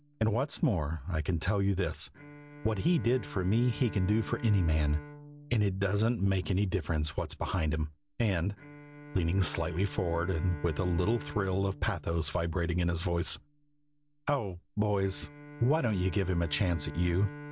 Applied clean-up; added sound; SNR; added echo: none; Bowed string instrument; 17 dB; none.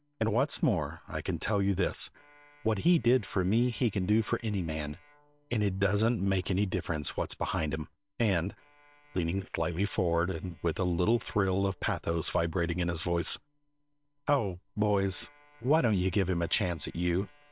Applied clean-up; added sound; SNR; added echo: neural separator model SepFormer WHAM!.